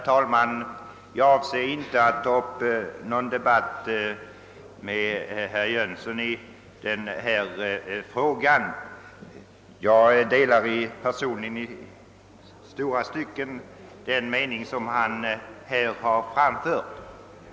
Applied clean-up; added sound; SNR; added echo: none; none; none; none.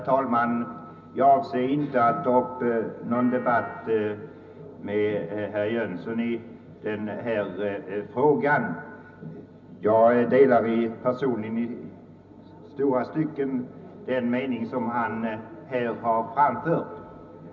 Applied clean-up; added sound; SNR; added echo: none; Piano; 19 dB; reverberation time 0.4 s.